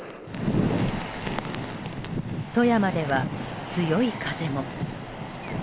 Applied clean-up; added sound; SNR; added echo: none; none; none; none.